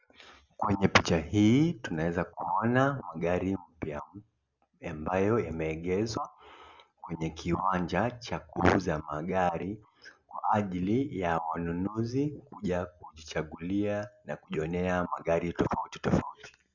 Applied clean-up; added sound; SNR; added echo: none; none; none; none.